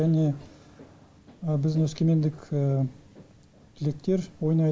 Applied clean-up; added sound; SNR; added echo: none; none; none; none.